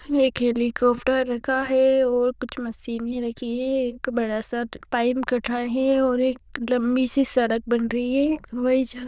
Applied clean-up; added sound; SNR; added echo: neural diffusion model UNIVERSE++.